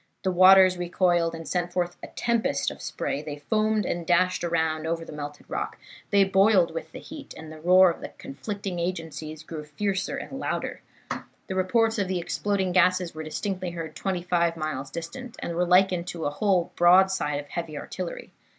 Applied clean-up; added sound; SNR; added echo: none; none; none; none.